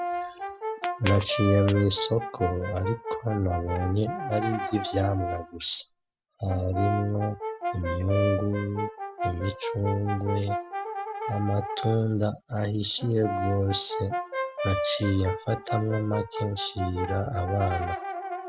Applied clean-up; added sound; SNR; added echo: none; Brass instrument; 6 dB; none.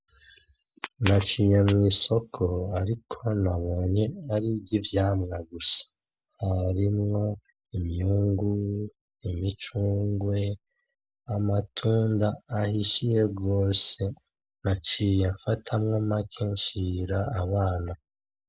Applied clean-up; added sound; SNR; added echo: none; none; none; none.